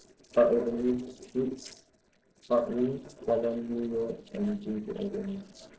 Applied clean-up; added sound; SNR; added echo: neural separator model SepFormer DNS4.